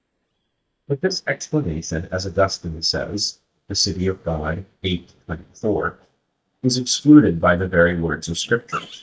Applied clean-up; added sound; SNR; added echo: neural mask model DeepFilterNet 3.